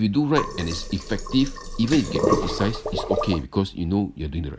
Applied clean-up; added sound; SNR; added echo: none; Sink (filling or washing); 3 dB; none.